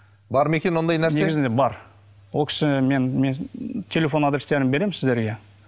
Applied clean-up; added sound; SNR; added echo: none; none; none; none.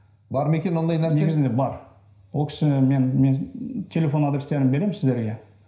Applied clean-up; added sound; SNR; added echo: none; none; none; reverberation time 0.5 s.